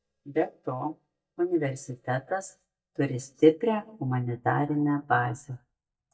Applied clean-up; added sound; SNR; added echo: neural mask model DeepFilterNet 3.